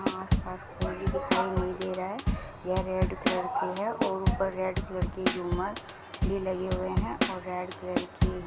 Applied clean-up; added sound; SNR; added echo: none; Drum kit; -1 dB; none.